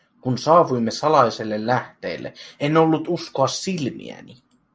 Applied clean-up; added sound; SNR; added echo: none; none; none; none.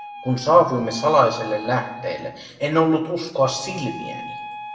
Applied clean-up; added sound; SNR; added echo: none; Wind instrument, woodwind instrument; 15 dB; reverberation time 0.9 s.